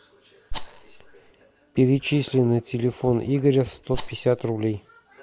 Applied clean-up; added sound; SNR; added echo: none; Rattle; 0 dB; none.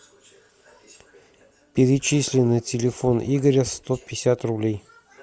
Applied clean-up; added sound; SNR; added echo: none; none; none; none.